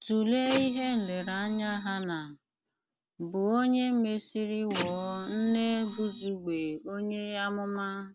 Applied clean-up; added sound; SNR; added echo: none; Printer; 10 dB; none.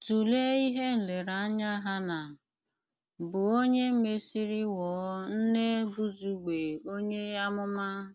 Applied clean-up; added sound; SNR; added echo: none; none; none; none.